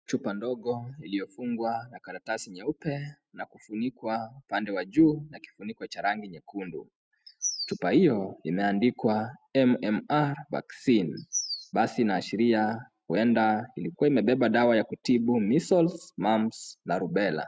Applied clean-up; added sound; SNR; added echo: neural mask model RNNoise.